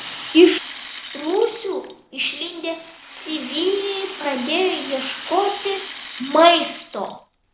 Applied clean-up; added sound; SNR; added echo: none; Rattle (instrument); 14 dB; none.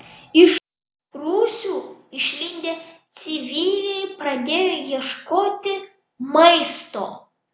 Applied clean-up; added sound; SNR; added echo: none; none; none; none.